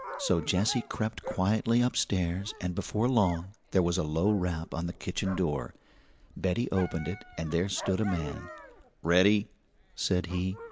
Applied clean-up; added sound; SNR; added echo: none; Dog; 16 dB; none.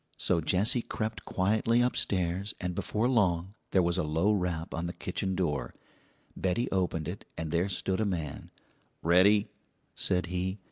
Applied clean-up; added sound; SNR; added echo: none; none; none; none.